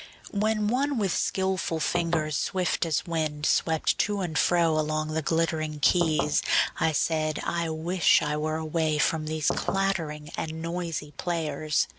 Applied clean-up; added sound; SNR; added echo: none; Knock / Wood; 5 dB; none.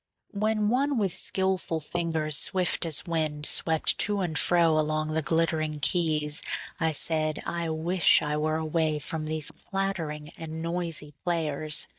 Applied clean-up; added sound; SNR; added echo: neural mask model DeepFilterNet 3.